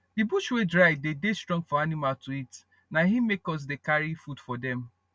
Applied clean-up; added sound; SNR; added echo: none; none; none; none.